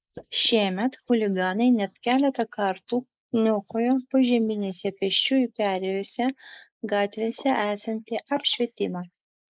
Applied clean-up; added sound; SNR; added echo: neural mask model Resemble Enhance denoiser.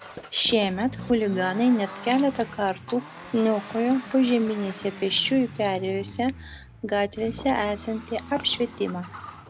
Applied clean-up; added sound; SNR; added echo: none; Accelerating, revving, vroom; 14 dB; none.